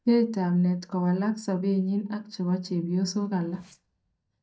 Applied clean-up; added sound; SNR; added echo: neural mask model DeepFilterNet 3.